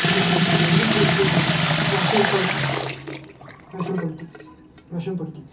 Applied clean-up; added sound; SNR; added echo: none; Sink (filling or washing) / Water tap, faucet; -4 dB; reverberation time 0.3 s.